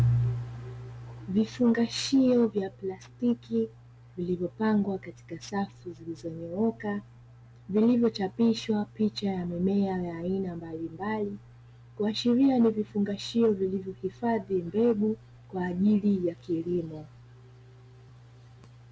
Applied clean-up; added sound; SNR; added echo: none; none; none; none.